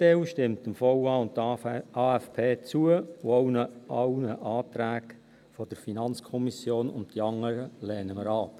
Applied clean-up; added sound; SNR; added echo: none; none; none; none.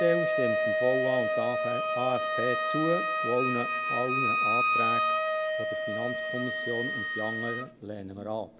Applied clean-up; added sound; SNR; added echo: none; Wind instrument, woodwind instrument; -4 dB; none.